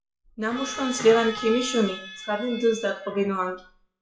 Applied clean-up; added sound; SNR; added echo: classical method WPE with log-MMSE.